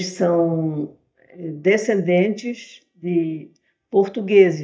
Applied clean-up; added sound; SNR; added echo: neural mask model DeepFilterNet 3.